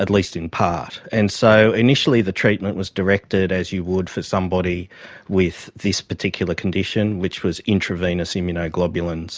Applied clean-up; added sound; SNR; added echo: none; none; none; none.